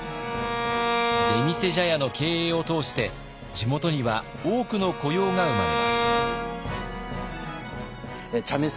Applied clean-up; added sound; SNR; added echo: none; Bowed string instrument; 3 dB; none.